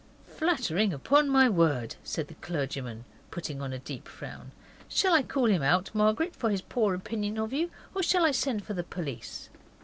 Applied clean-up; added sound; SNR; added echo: none; none; none; none.